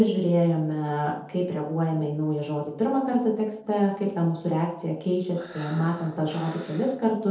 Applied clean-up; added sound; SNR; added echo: neural separator model SepFormer DNS4.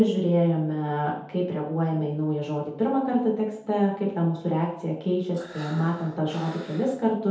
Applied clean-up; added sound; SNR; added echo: none; Breathing; 19 dB; reverberation time 0.8 s.